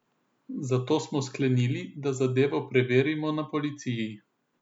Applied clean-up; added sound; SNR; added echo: none; none; none; none.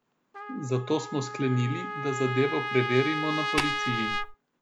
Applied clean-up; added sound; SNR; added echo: none; Tap + Trumpet; 4 dB; none.